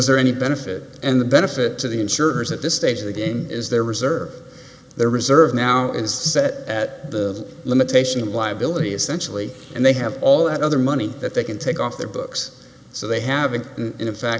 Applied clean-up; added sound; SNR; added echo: none; none; none; none.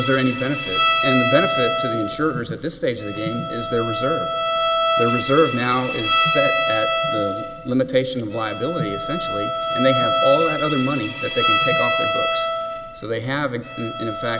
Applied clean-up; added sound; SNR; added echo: none; Bowed string instrument; 0 dB; none.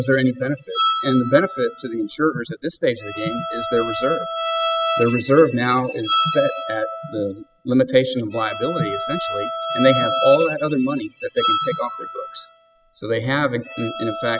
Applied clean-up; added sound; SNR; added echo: classical method spectral subtraction.